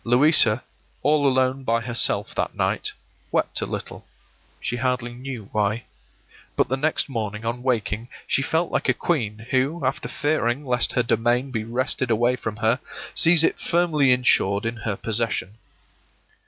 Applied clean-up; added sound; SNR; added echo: none; none; none; none.